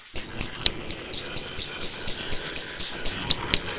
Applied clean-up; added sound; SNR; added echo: neural separator model SepFormer WHAMR!.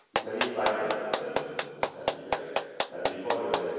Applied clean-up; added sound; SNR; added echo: none; Clapping; 0 dB; reverberation time 2.2 s.